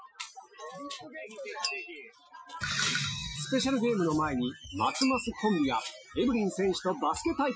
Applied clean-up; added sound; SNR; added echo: classical method Wiener filter.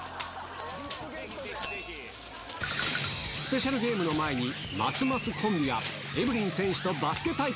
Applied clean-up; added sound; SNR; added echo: none; Tearing + Tap; 12 dB; none.